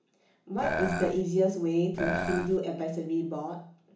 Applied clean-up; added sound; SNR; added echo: none; Burping, eructation; 2 dB; reverberation time 0.8 s.